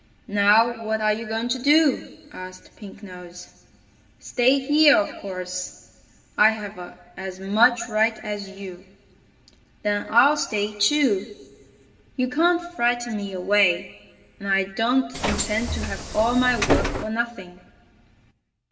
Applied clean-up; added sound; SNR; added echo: none; Bus; 1 dB; reverberation time 1.4 s.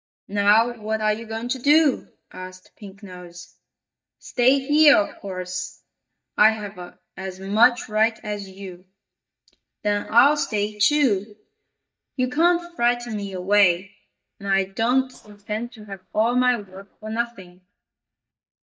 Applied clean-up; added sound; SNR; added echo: neural mask model DeepFilterNet 3.